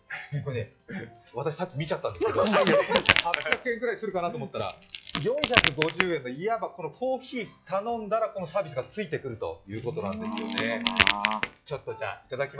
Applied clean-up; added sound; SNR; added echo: classical method log-MMSE.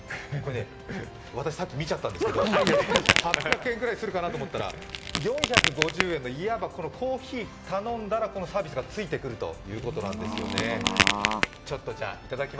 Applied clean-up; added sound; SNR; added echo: none; Crack; 0 dB; none.